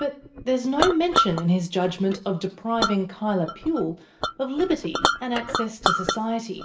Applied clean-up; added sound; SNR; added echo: none; Chink, clink; 3 dB; reverberation time 0.7 s.